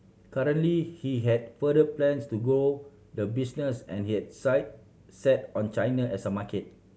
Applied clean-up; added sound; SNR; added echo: none; none; none; none.